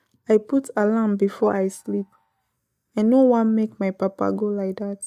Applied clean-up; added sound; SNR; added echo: neural mask model DeepFilterNet 3.